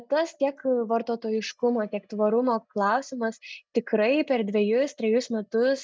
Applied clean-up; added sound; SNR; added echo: neural mask model DeepFilterNet 3.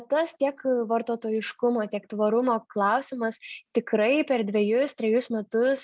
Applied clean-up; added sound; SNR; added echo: none; none; none; none.